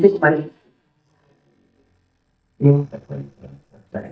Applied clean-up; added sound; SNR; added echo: neural mask model DeepFilterNet 3.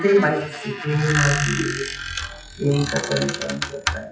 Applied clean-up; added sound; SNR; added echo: classical method WPE with log-MMSE.